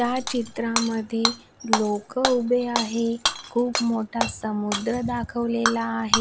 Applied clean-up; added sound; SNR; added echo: none; Shatter / Hammer; 4 dB; none.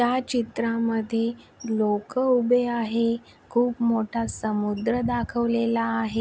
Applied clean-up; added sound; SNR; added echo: none; none; none; none.